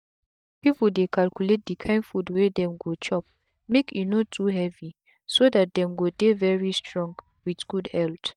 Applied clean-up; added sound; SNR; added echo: neural mask model DeepFilterNet 3.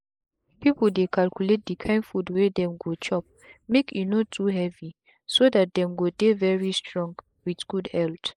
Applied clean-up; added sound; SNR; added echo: neural mask model Resemble Enhance denoiser.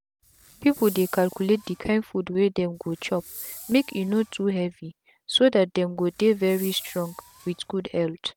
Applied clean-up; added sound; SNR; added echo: none; Fireworks; 19 dB; none.